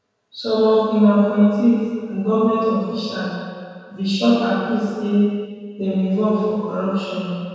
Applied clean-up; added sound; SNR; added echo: none; none; none; reverberation time 1.9 s.